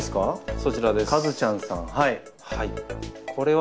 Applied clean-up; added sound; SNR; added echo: none; none; none; none.